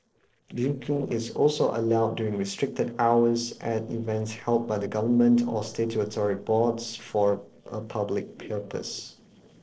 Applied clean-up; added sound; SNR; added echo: neural separator model SepFormer DNS4.